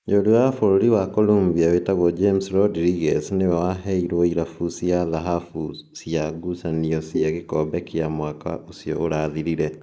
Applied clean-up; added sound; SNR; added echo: neural mask model Resemble Enhance denoiser.